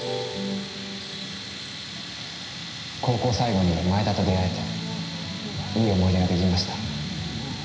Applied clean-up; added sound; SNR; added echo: none; Tools; 11 dB; reverberation time 0.9 s.